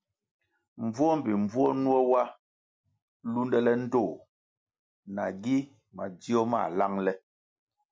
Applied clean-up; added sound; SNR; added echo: none; none; none; none.